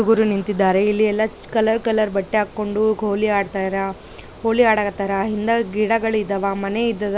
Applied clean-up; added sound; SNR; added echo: none; none; none; none.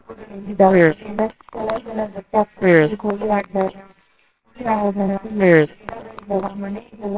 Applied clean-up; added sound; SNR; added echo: neural separator model SepFormer WHAMR!.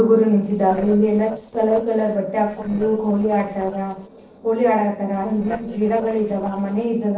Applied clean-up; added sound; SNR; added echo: neural separator model SepFormer DNS4.